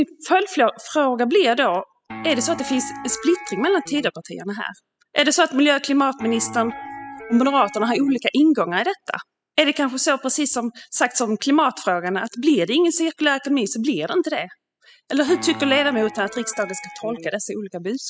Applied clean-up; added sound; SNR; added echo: classical method spectral subtraction.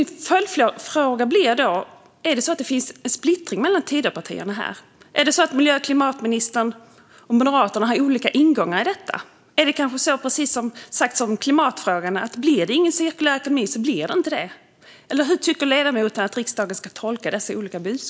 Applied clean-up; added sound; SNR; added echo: none; none; none; none.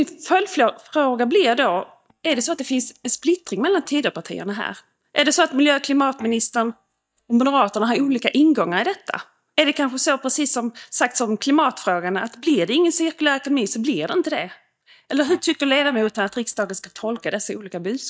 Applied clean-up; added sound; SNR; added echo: neural mask model DeepFilterNet 3.